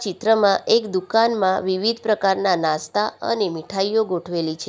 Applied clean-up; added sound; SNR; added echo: none; none; none; none.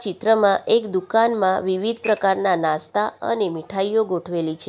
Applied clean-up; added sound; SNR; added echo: none; Dishes, pots, and pans / Glass; 16 dB; none.